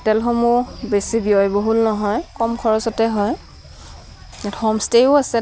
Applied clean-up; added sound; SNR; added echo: none; none; none; none.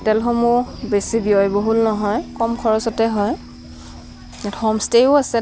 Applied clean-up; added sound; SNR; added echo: none; Guitar; 18 dB; none.